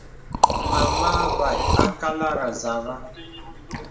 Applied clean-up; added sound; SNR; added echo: none; Liquid; -3 dB; reverberation time 0.5 s.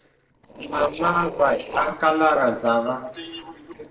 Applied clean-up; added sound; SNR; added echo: neural separator model SepFormer DNS4.